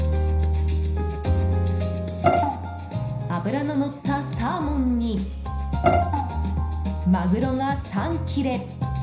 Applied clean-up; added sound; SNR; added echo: none; Bowed string instrument; 1 dB; reverberation time 0.5 s.